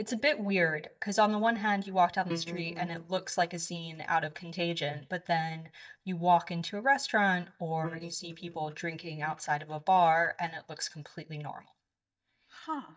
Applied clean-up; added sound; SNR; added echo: neural mask model DeepFilterNet 3.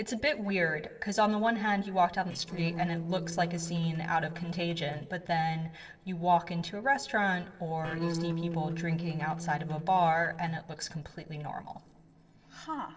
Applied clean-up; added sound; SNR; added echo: neural separator model SepFormer DNS4.